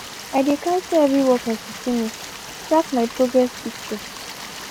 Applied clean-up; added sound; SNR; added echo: none; Stream; 13 dB; none.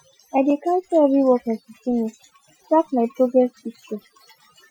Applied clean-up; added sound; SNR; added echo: classical method Wiener filter.